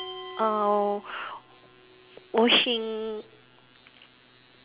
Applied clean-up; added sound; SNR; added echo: none; Glass; 18 dB; none.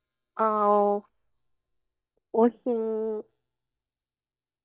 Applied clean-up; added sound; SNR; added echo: neural mask model DeepFilterNet 3.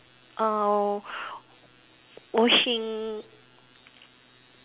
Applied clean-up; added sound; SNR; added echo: none; none; none; none.